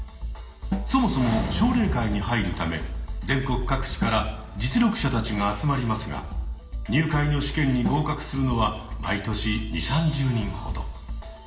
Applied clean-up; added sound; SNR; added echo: none; Snare drum; 15 dB; reverberation time 0.9 s.